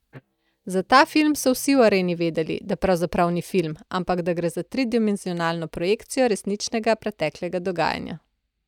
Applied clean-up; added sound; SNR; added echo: neural mask model DeepFilterNet 3.